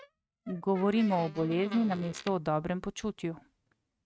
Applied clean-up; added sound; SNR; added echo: neural mask model RNNoise.